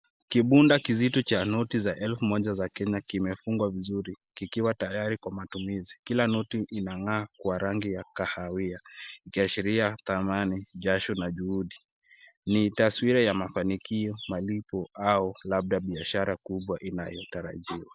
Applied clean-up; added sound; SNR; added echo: none; none; none; none.